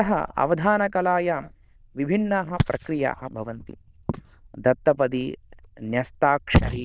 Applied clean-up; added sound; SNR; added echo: neural diffusion model UNIVERSE++.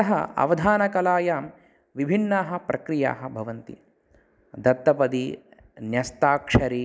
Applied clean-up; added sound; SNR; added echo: none; none; none; none.